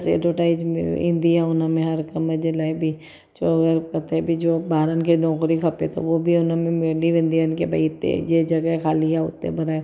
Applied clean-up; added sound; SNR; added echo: none; none; none; none.